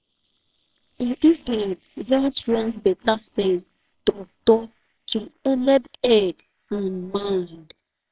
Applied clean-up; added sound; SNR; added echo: neural separator model SepFormer WHAMR!.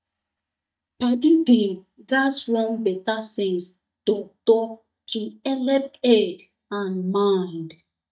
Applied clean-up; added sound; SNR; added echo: neural mask model DeepFilterNet 3.